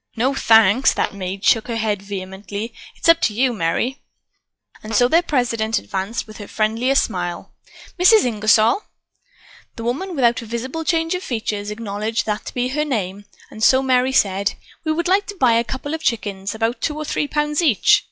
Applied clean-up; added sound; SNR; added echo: classical method log-MMSE.